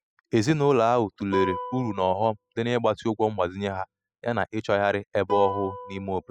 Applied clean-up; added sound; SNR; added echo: classical method spectral subtraction.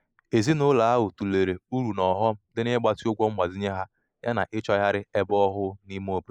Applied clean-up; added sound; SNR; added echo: neural mask model Resemble Enhance denoiser.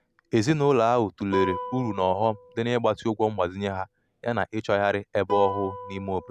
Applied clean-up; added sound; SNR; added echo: none; Guitar; 12 dB; none.